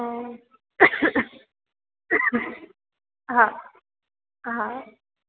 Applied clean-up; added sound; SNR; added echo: none; none; none; none.